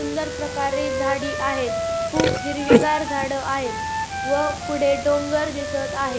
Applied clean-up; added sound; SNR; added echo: none; Burping, eructation + Wind instrument, woodwind instrument; 0 dB; none.